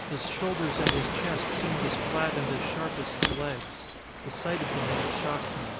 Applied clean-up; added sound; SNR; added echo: none; Waves, surf + Shatter / Crushing; -3 dB; none.